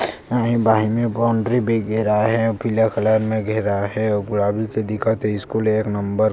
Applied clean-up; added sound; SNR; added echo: none; none; none; none.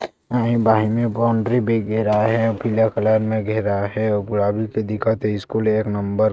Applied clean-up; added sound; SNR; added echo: neural mask model RNNoise.